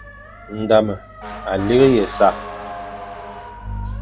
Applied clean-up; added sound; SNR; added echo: none; Motor vehicle (road) / Siren; 14 dB; none.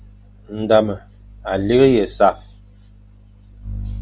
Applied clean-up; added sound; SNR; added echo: none; none; none; none.